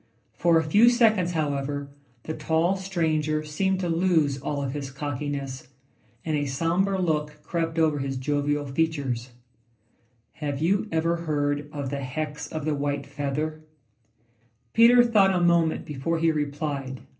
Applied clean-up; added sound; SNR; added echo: none; none; none; reverberation time 0.3 s.